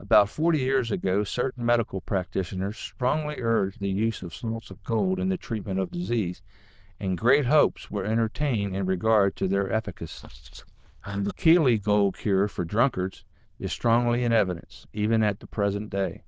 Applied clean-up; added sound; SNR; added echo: neural diffusion model UNIVERSE++.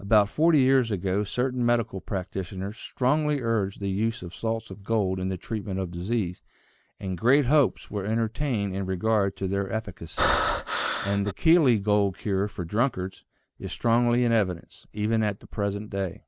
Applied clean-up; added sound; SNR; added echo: none; Breathing; 1 dB; none.